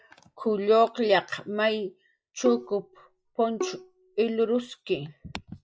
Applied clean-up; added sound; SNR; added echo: classical method log-MMSE.